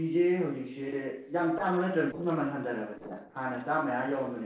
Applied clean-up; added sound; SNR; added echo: neural separator model SepFormer DNS4.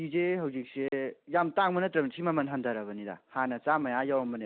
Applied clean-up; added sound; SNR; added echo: none; none; none; none.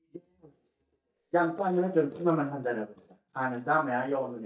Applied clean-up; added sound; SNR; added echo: neural mask model DeepFilterNet 3.